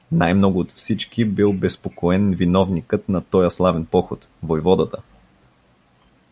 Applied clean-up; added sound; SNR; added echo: none; none; none; none.